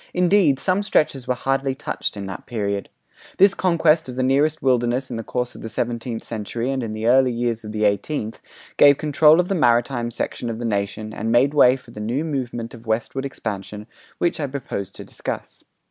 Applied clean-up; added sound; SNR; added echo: none; none; none; none.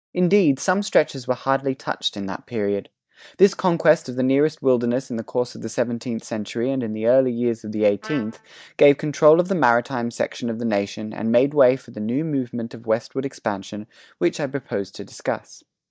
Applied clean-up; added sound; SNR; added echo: neural mask model DeepFilterNet 3.